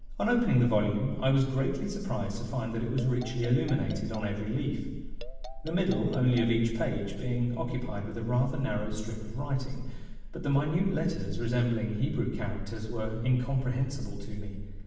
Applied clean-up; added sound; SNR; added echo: none; Marimba, xylophone; 19 dB; reverberation time 1.1 s.